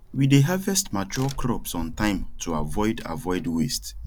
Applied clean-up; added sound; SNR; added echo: none; Crack; 9 dB; none.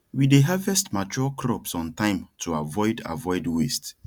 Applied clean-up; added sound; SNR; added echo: none; none; none; none.